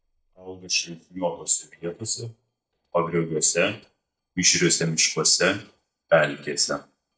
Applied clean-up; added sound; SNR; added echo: neural mask model DeepFilterNet 3.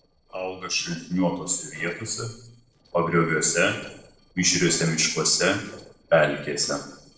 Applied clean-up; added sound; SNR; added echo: neural separator model SepFormer DNS4.